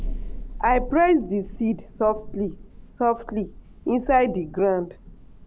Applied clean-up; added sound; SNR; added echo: none; Thunder; 11 dB; none.